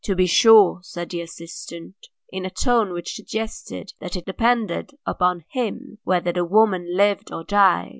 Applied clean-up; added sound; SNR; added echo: none; none; none; none.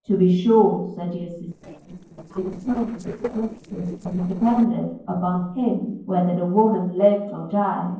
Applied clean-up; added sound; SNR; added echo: neural separator model SepFormer DNS4.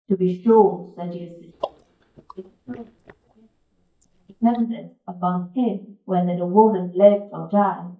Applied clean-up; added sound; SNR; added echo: neural mask model DeepFilterNet 3.